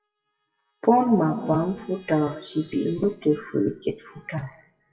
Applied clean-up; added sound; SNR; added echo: classical method WPE with log-MMSE.